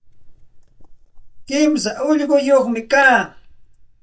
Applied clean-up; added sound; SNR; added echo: neural mask model DeepFilterNet 3.